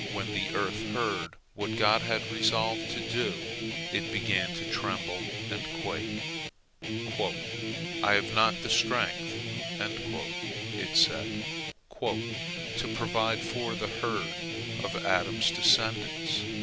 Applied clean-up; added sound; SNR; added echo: none; Guitar; 2 dB; none.